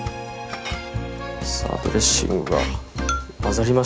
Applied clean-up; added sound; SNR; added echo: none; Chink, clink; 18 dB; none.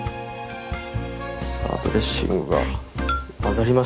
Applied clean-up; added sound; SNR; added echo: none; none; none; none.